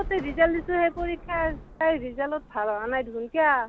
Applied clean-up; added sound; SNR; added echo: none; Thunder / Rain; 15 dB; none.